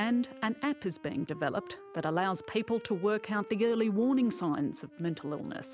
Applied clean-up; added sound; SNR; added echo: none; Wind instrument, woodwind instrument; 18 dB; none.